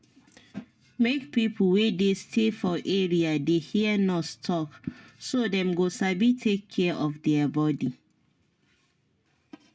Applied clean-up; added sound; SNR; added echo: none; none; none; none.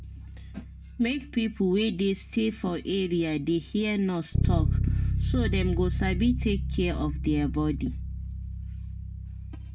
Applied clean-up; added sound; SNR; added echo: none; Bass guitar; 2 dB; none.